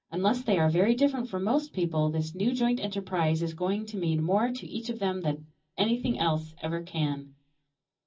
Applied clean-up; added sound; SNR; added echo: none; none; none; reverberation time 0.4 s.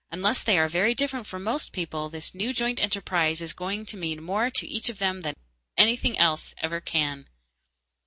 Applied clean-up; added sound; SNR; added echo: none; none; none; none.